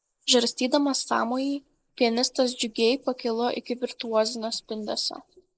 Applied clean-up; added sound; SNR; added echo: neural mask model Resemble Enhance denoiser.